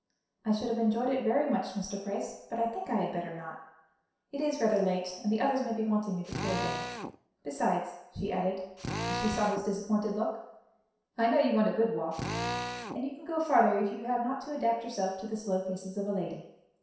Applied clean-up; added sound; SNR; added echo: none; Drill; 5 dB; reverberation time 0.7 s.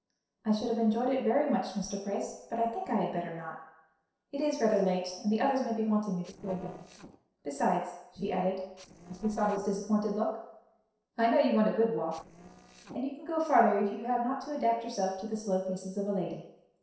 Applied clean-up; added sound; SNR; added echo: neural separator model SepFormer DNS4.